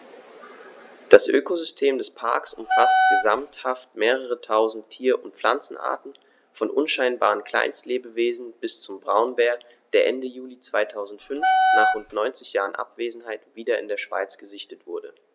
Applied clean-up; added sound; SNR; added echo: none; Wind instrument, woodwind instrument; -4 dB; none.